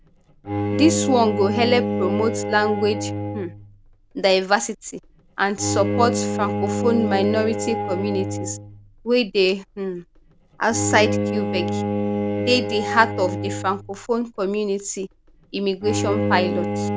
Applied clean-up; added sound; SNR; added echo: none; Bowed string instrument; 3 dB; none.